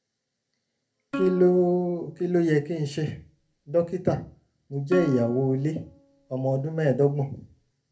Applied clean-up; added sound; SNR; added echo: none; Plucked string instrument; 14 dB; reverberation time 0.3 s.